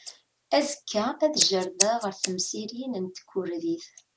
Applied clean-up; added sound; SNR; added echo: none; Scissors; 6 dB; none.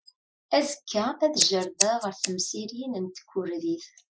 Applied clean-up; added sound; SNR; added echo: classical method Wiener filter.